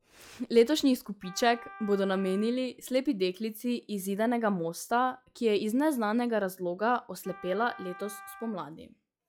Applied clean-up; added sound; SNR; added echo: classical method log-MMSE.